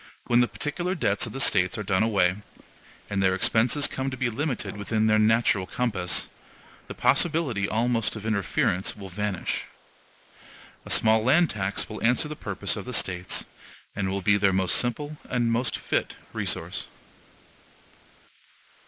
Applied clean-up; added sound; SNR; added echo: neural mask model Resemble Enhance denoiser.